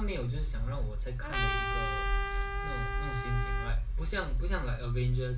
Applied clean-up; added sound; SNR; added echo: none; Trumpet; 5 dB; reverberation time 0.3 s.